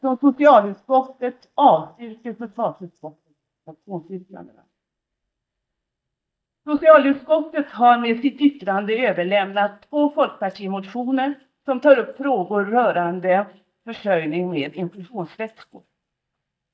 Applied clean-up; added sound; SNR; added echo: neural mask model DeepFilterNet 3.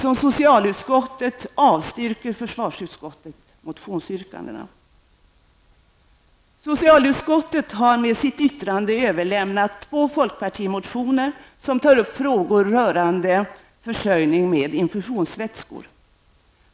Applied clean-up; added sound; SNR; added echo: none; none; none; none.